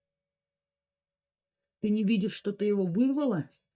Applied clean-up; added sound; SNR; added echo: neural mask model DeepFilterNet 3.